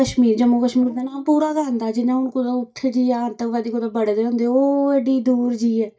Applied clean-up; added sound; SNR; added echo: neural mask model DeepFilterNet 3.